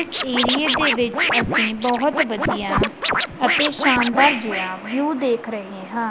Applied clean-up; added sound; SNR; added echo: none; Scratching (performance technique); 1 dB; none.